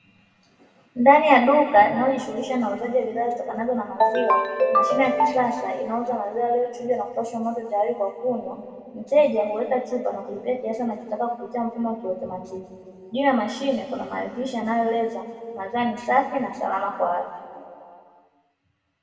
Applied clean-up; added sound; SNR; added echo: none; Ringtone; -1 dB; reverberation time 2.1 s.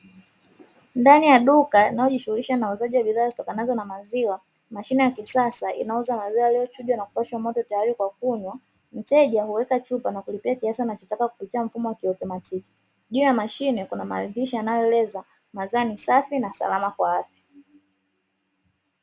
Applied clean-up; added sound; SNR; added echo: none; none; none; none.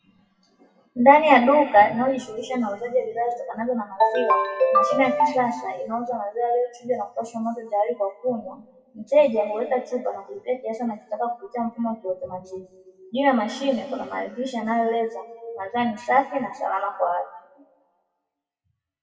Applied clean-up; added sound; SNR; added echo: classical method WPE with log-MMSE.